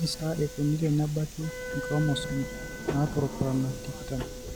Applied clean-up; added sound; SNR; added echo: none; Wind instrument, woodwind instrument + Subway, metro, underground; 7 dB; none.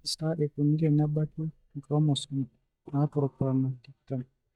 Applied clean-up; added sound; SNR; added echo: neural mask model DeepFilterNet 3.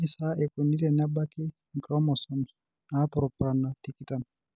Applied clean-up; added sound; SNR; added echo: none; none; none; none.